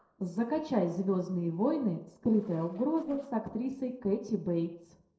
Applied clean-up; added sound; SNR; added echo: neural separator model SepFormer DNS4.